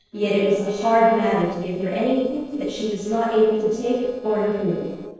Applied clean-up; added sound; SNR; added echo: neural separator model SepFormer DNS4.